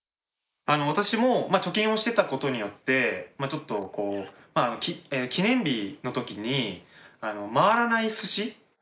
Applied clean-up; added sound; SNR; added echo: neural mask model Resemble Enhance denoiser.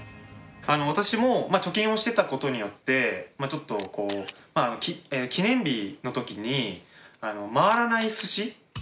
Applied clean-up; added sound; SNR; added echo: none; Camera; 18 dB; none.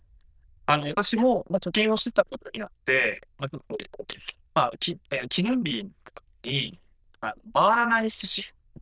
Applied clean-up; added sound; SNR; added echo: neural diffusion model UNIVERSE++.